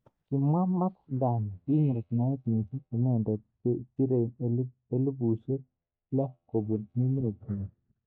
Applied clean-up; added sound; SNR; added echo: neural mask model DeepFilterNet 3.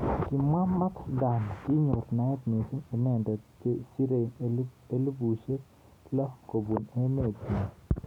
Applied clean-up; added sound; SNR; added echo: none; none; none; none.